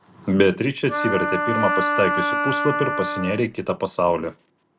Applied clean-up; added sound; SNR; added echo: none; Wind instrument, woodwind instrument; 1 dB; none.